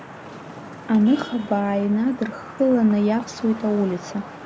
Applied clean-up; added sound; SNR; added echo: none; Traffic noise, roadway noise / Vehicle horn, car horn, honking; 16 dB; none.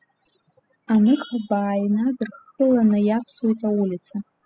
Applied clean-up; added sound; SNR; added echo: classical method spectral subtraction.